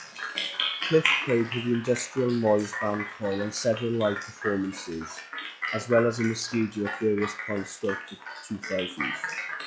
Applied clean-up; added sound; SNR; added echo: classical method log-MMSE.